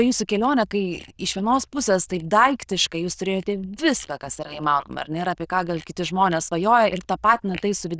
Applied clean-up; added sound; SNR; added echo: neural diffusion model UNIVERSE++.